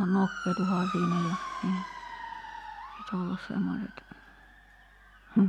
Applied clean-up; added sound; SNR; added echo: none; Motor vehicle (road) / Siren; 9 dB; none.